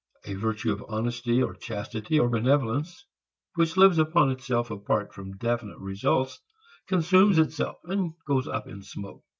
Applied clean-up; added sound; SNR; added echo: none; none; none; none.